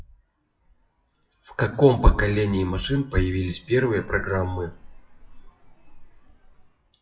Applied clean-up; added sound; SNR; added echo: classical method WPE with log-MMSE.